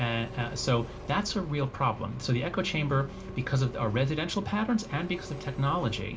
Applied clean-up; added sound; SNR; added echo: none; Engine; 13 dB; reverberation time 0.2 s.